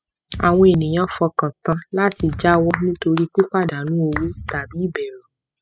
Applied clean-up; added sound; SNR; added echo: classical method spectral subtraction.